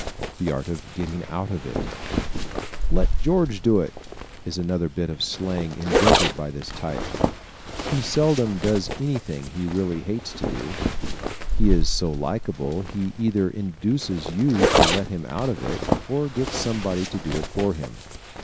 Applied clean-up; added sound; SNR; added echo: none; Zipper (clothing); 0 dB; none.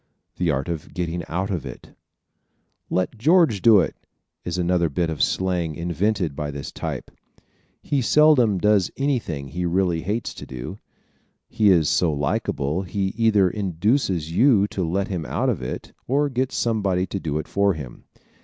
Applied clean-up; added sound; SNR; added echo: none; none; none; none.